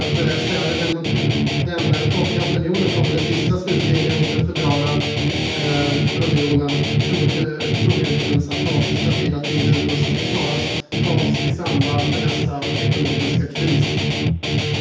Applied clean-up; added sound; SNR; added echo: none; Guitar; -5 dB; reverberation time 0.9 s.